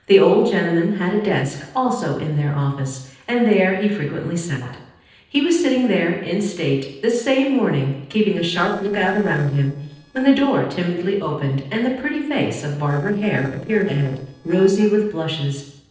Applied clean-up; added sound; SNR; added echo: neural separator model SepFormer DNS4.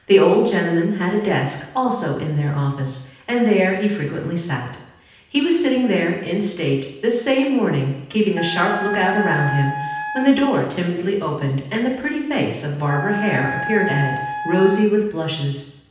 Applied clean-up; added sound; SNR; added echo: none; Wind instrument, woodwind instrument; 7 dB; reverberation time 0.9 s.